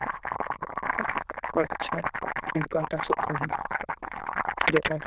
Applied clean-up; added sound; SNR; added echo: neural diffusion model UNIVERSE++.